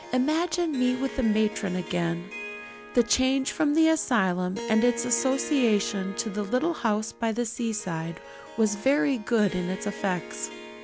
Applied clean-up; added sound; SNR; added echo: none; Harp; 14 dB; none.